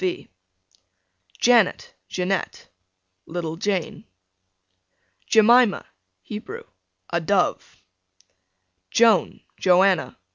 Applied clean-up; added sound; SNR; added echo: none; none; none; none.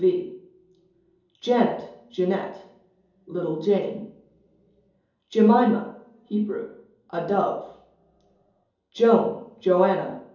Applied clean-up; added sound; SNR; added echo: none; none; none; reverberation time 2.8 s.